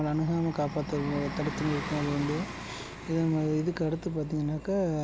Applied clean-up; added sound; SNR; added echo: none; Bus; 9 dB; none.